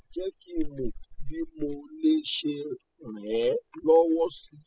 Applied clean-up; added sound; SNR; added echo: classical method spectral subtraction.